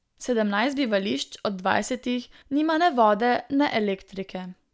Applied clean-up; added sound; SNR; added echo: none; none; none; none.